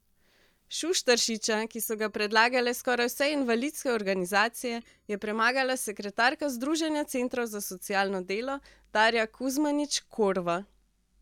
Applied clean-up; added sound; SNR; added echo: neural mask model DeepFilterNet 3.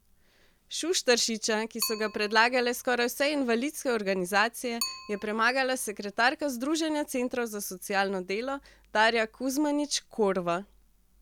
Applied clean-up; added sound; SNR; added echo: none; Bicycle; 15 dB; none.